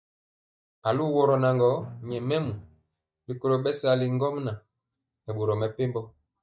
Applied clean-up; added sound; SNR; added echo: neural mask model DeepFilterNet 3.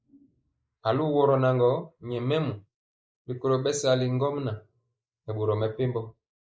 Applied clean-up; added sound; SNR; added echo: neural mask model Resemble Enhance denoiser.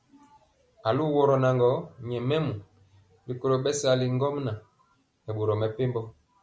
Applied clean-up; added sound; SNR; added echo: none; none; none; none.